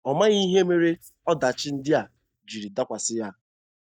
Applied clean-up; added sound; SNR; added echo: neural mask model DeepFilterNet 3.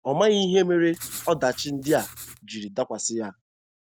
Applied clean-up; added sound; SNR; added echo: none; Writing; 15 dB; none.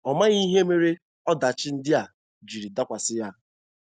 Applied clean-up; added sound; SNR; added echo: none; none; none; none.